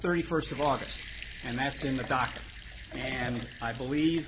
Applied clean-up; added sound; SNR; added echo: none; Sink (filling or washing) / Water tap, faucet / Liquid; 12 dB; none.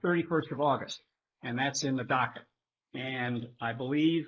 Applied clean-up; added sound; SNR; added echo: neural mask model Resemble Enhance denoiser.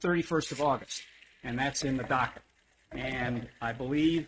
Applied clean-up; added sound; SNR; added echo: neural mask model RNNoise.